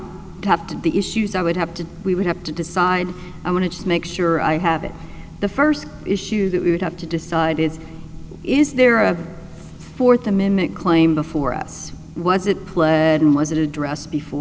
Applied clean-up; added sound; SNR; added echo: none; Boat, Water vehicle; 17 dB; none.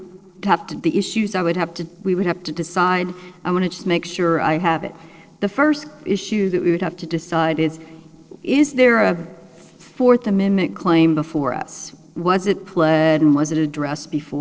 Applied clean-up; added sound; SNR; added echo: neural separator model SepFormer DNS4.